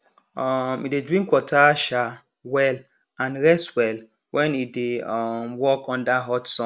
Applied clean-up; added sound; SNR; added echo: none; none; none; none.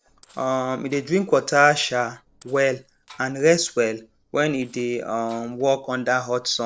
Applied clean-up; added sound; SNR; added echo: neural separator model SepFormer DNS4.